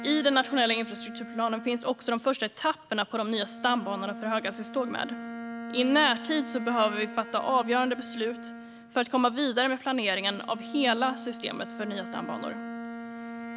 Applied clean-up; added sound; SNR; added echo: none; Bowed string instrument; 12 dB; none.